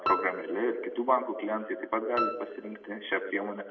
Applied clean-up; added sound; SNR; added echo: none; Piano; 6 dB; reverberation time 1.4 s.